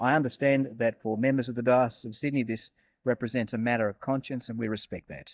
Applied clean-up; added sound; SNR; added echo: neural mask model DeepFilterNet 3.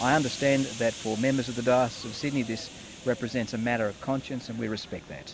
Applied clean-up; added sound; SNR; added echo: none; Hiss; 15 dB; none.